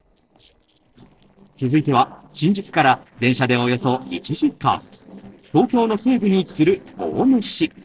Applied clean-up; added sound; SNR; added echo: neural separator model SepFormer DNS4.